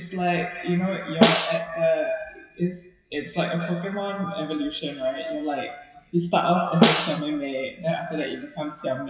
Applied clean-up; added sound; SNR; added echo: classical method WPE with log-MMSE.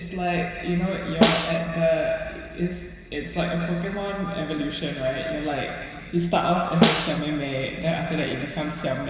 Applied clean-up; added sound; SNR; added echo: none; Snare drum; 0 dB; reverberation time 2.2 s.